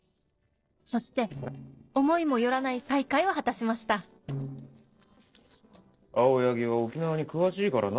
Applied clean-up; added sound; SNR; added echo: neural separator model SepFormer DNS4.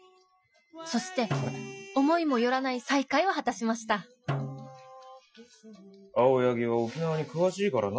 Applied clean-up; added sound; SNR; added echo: classical method Wiener filter.